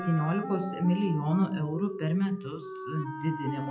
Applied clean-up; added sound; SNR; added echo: classical method WPE with log-MMSE.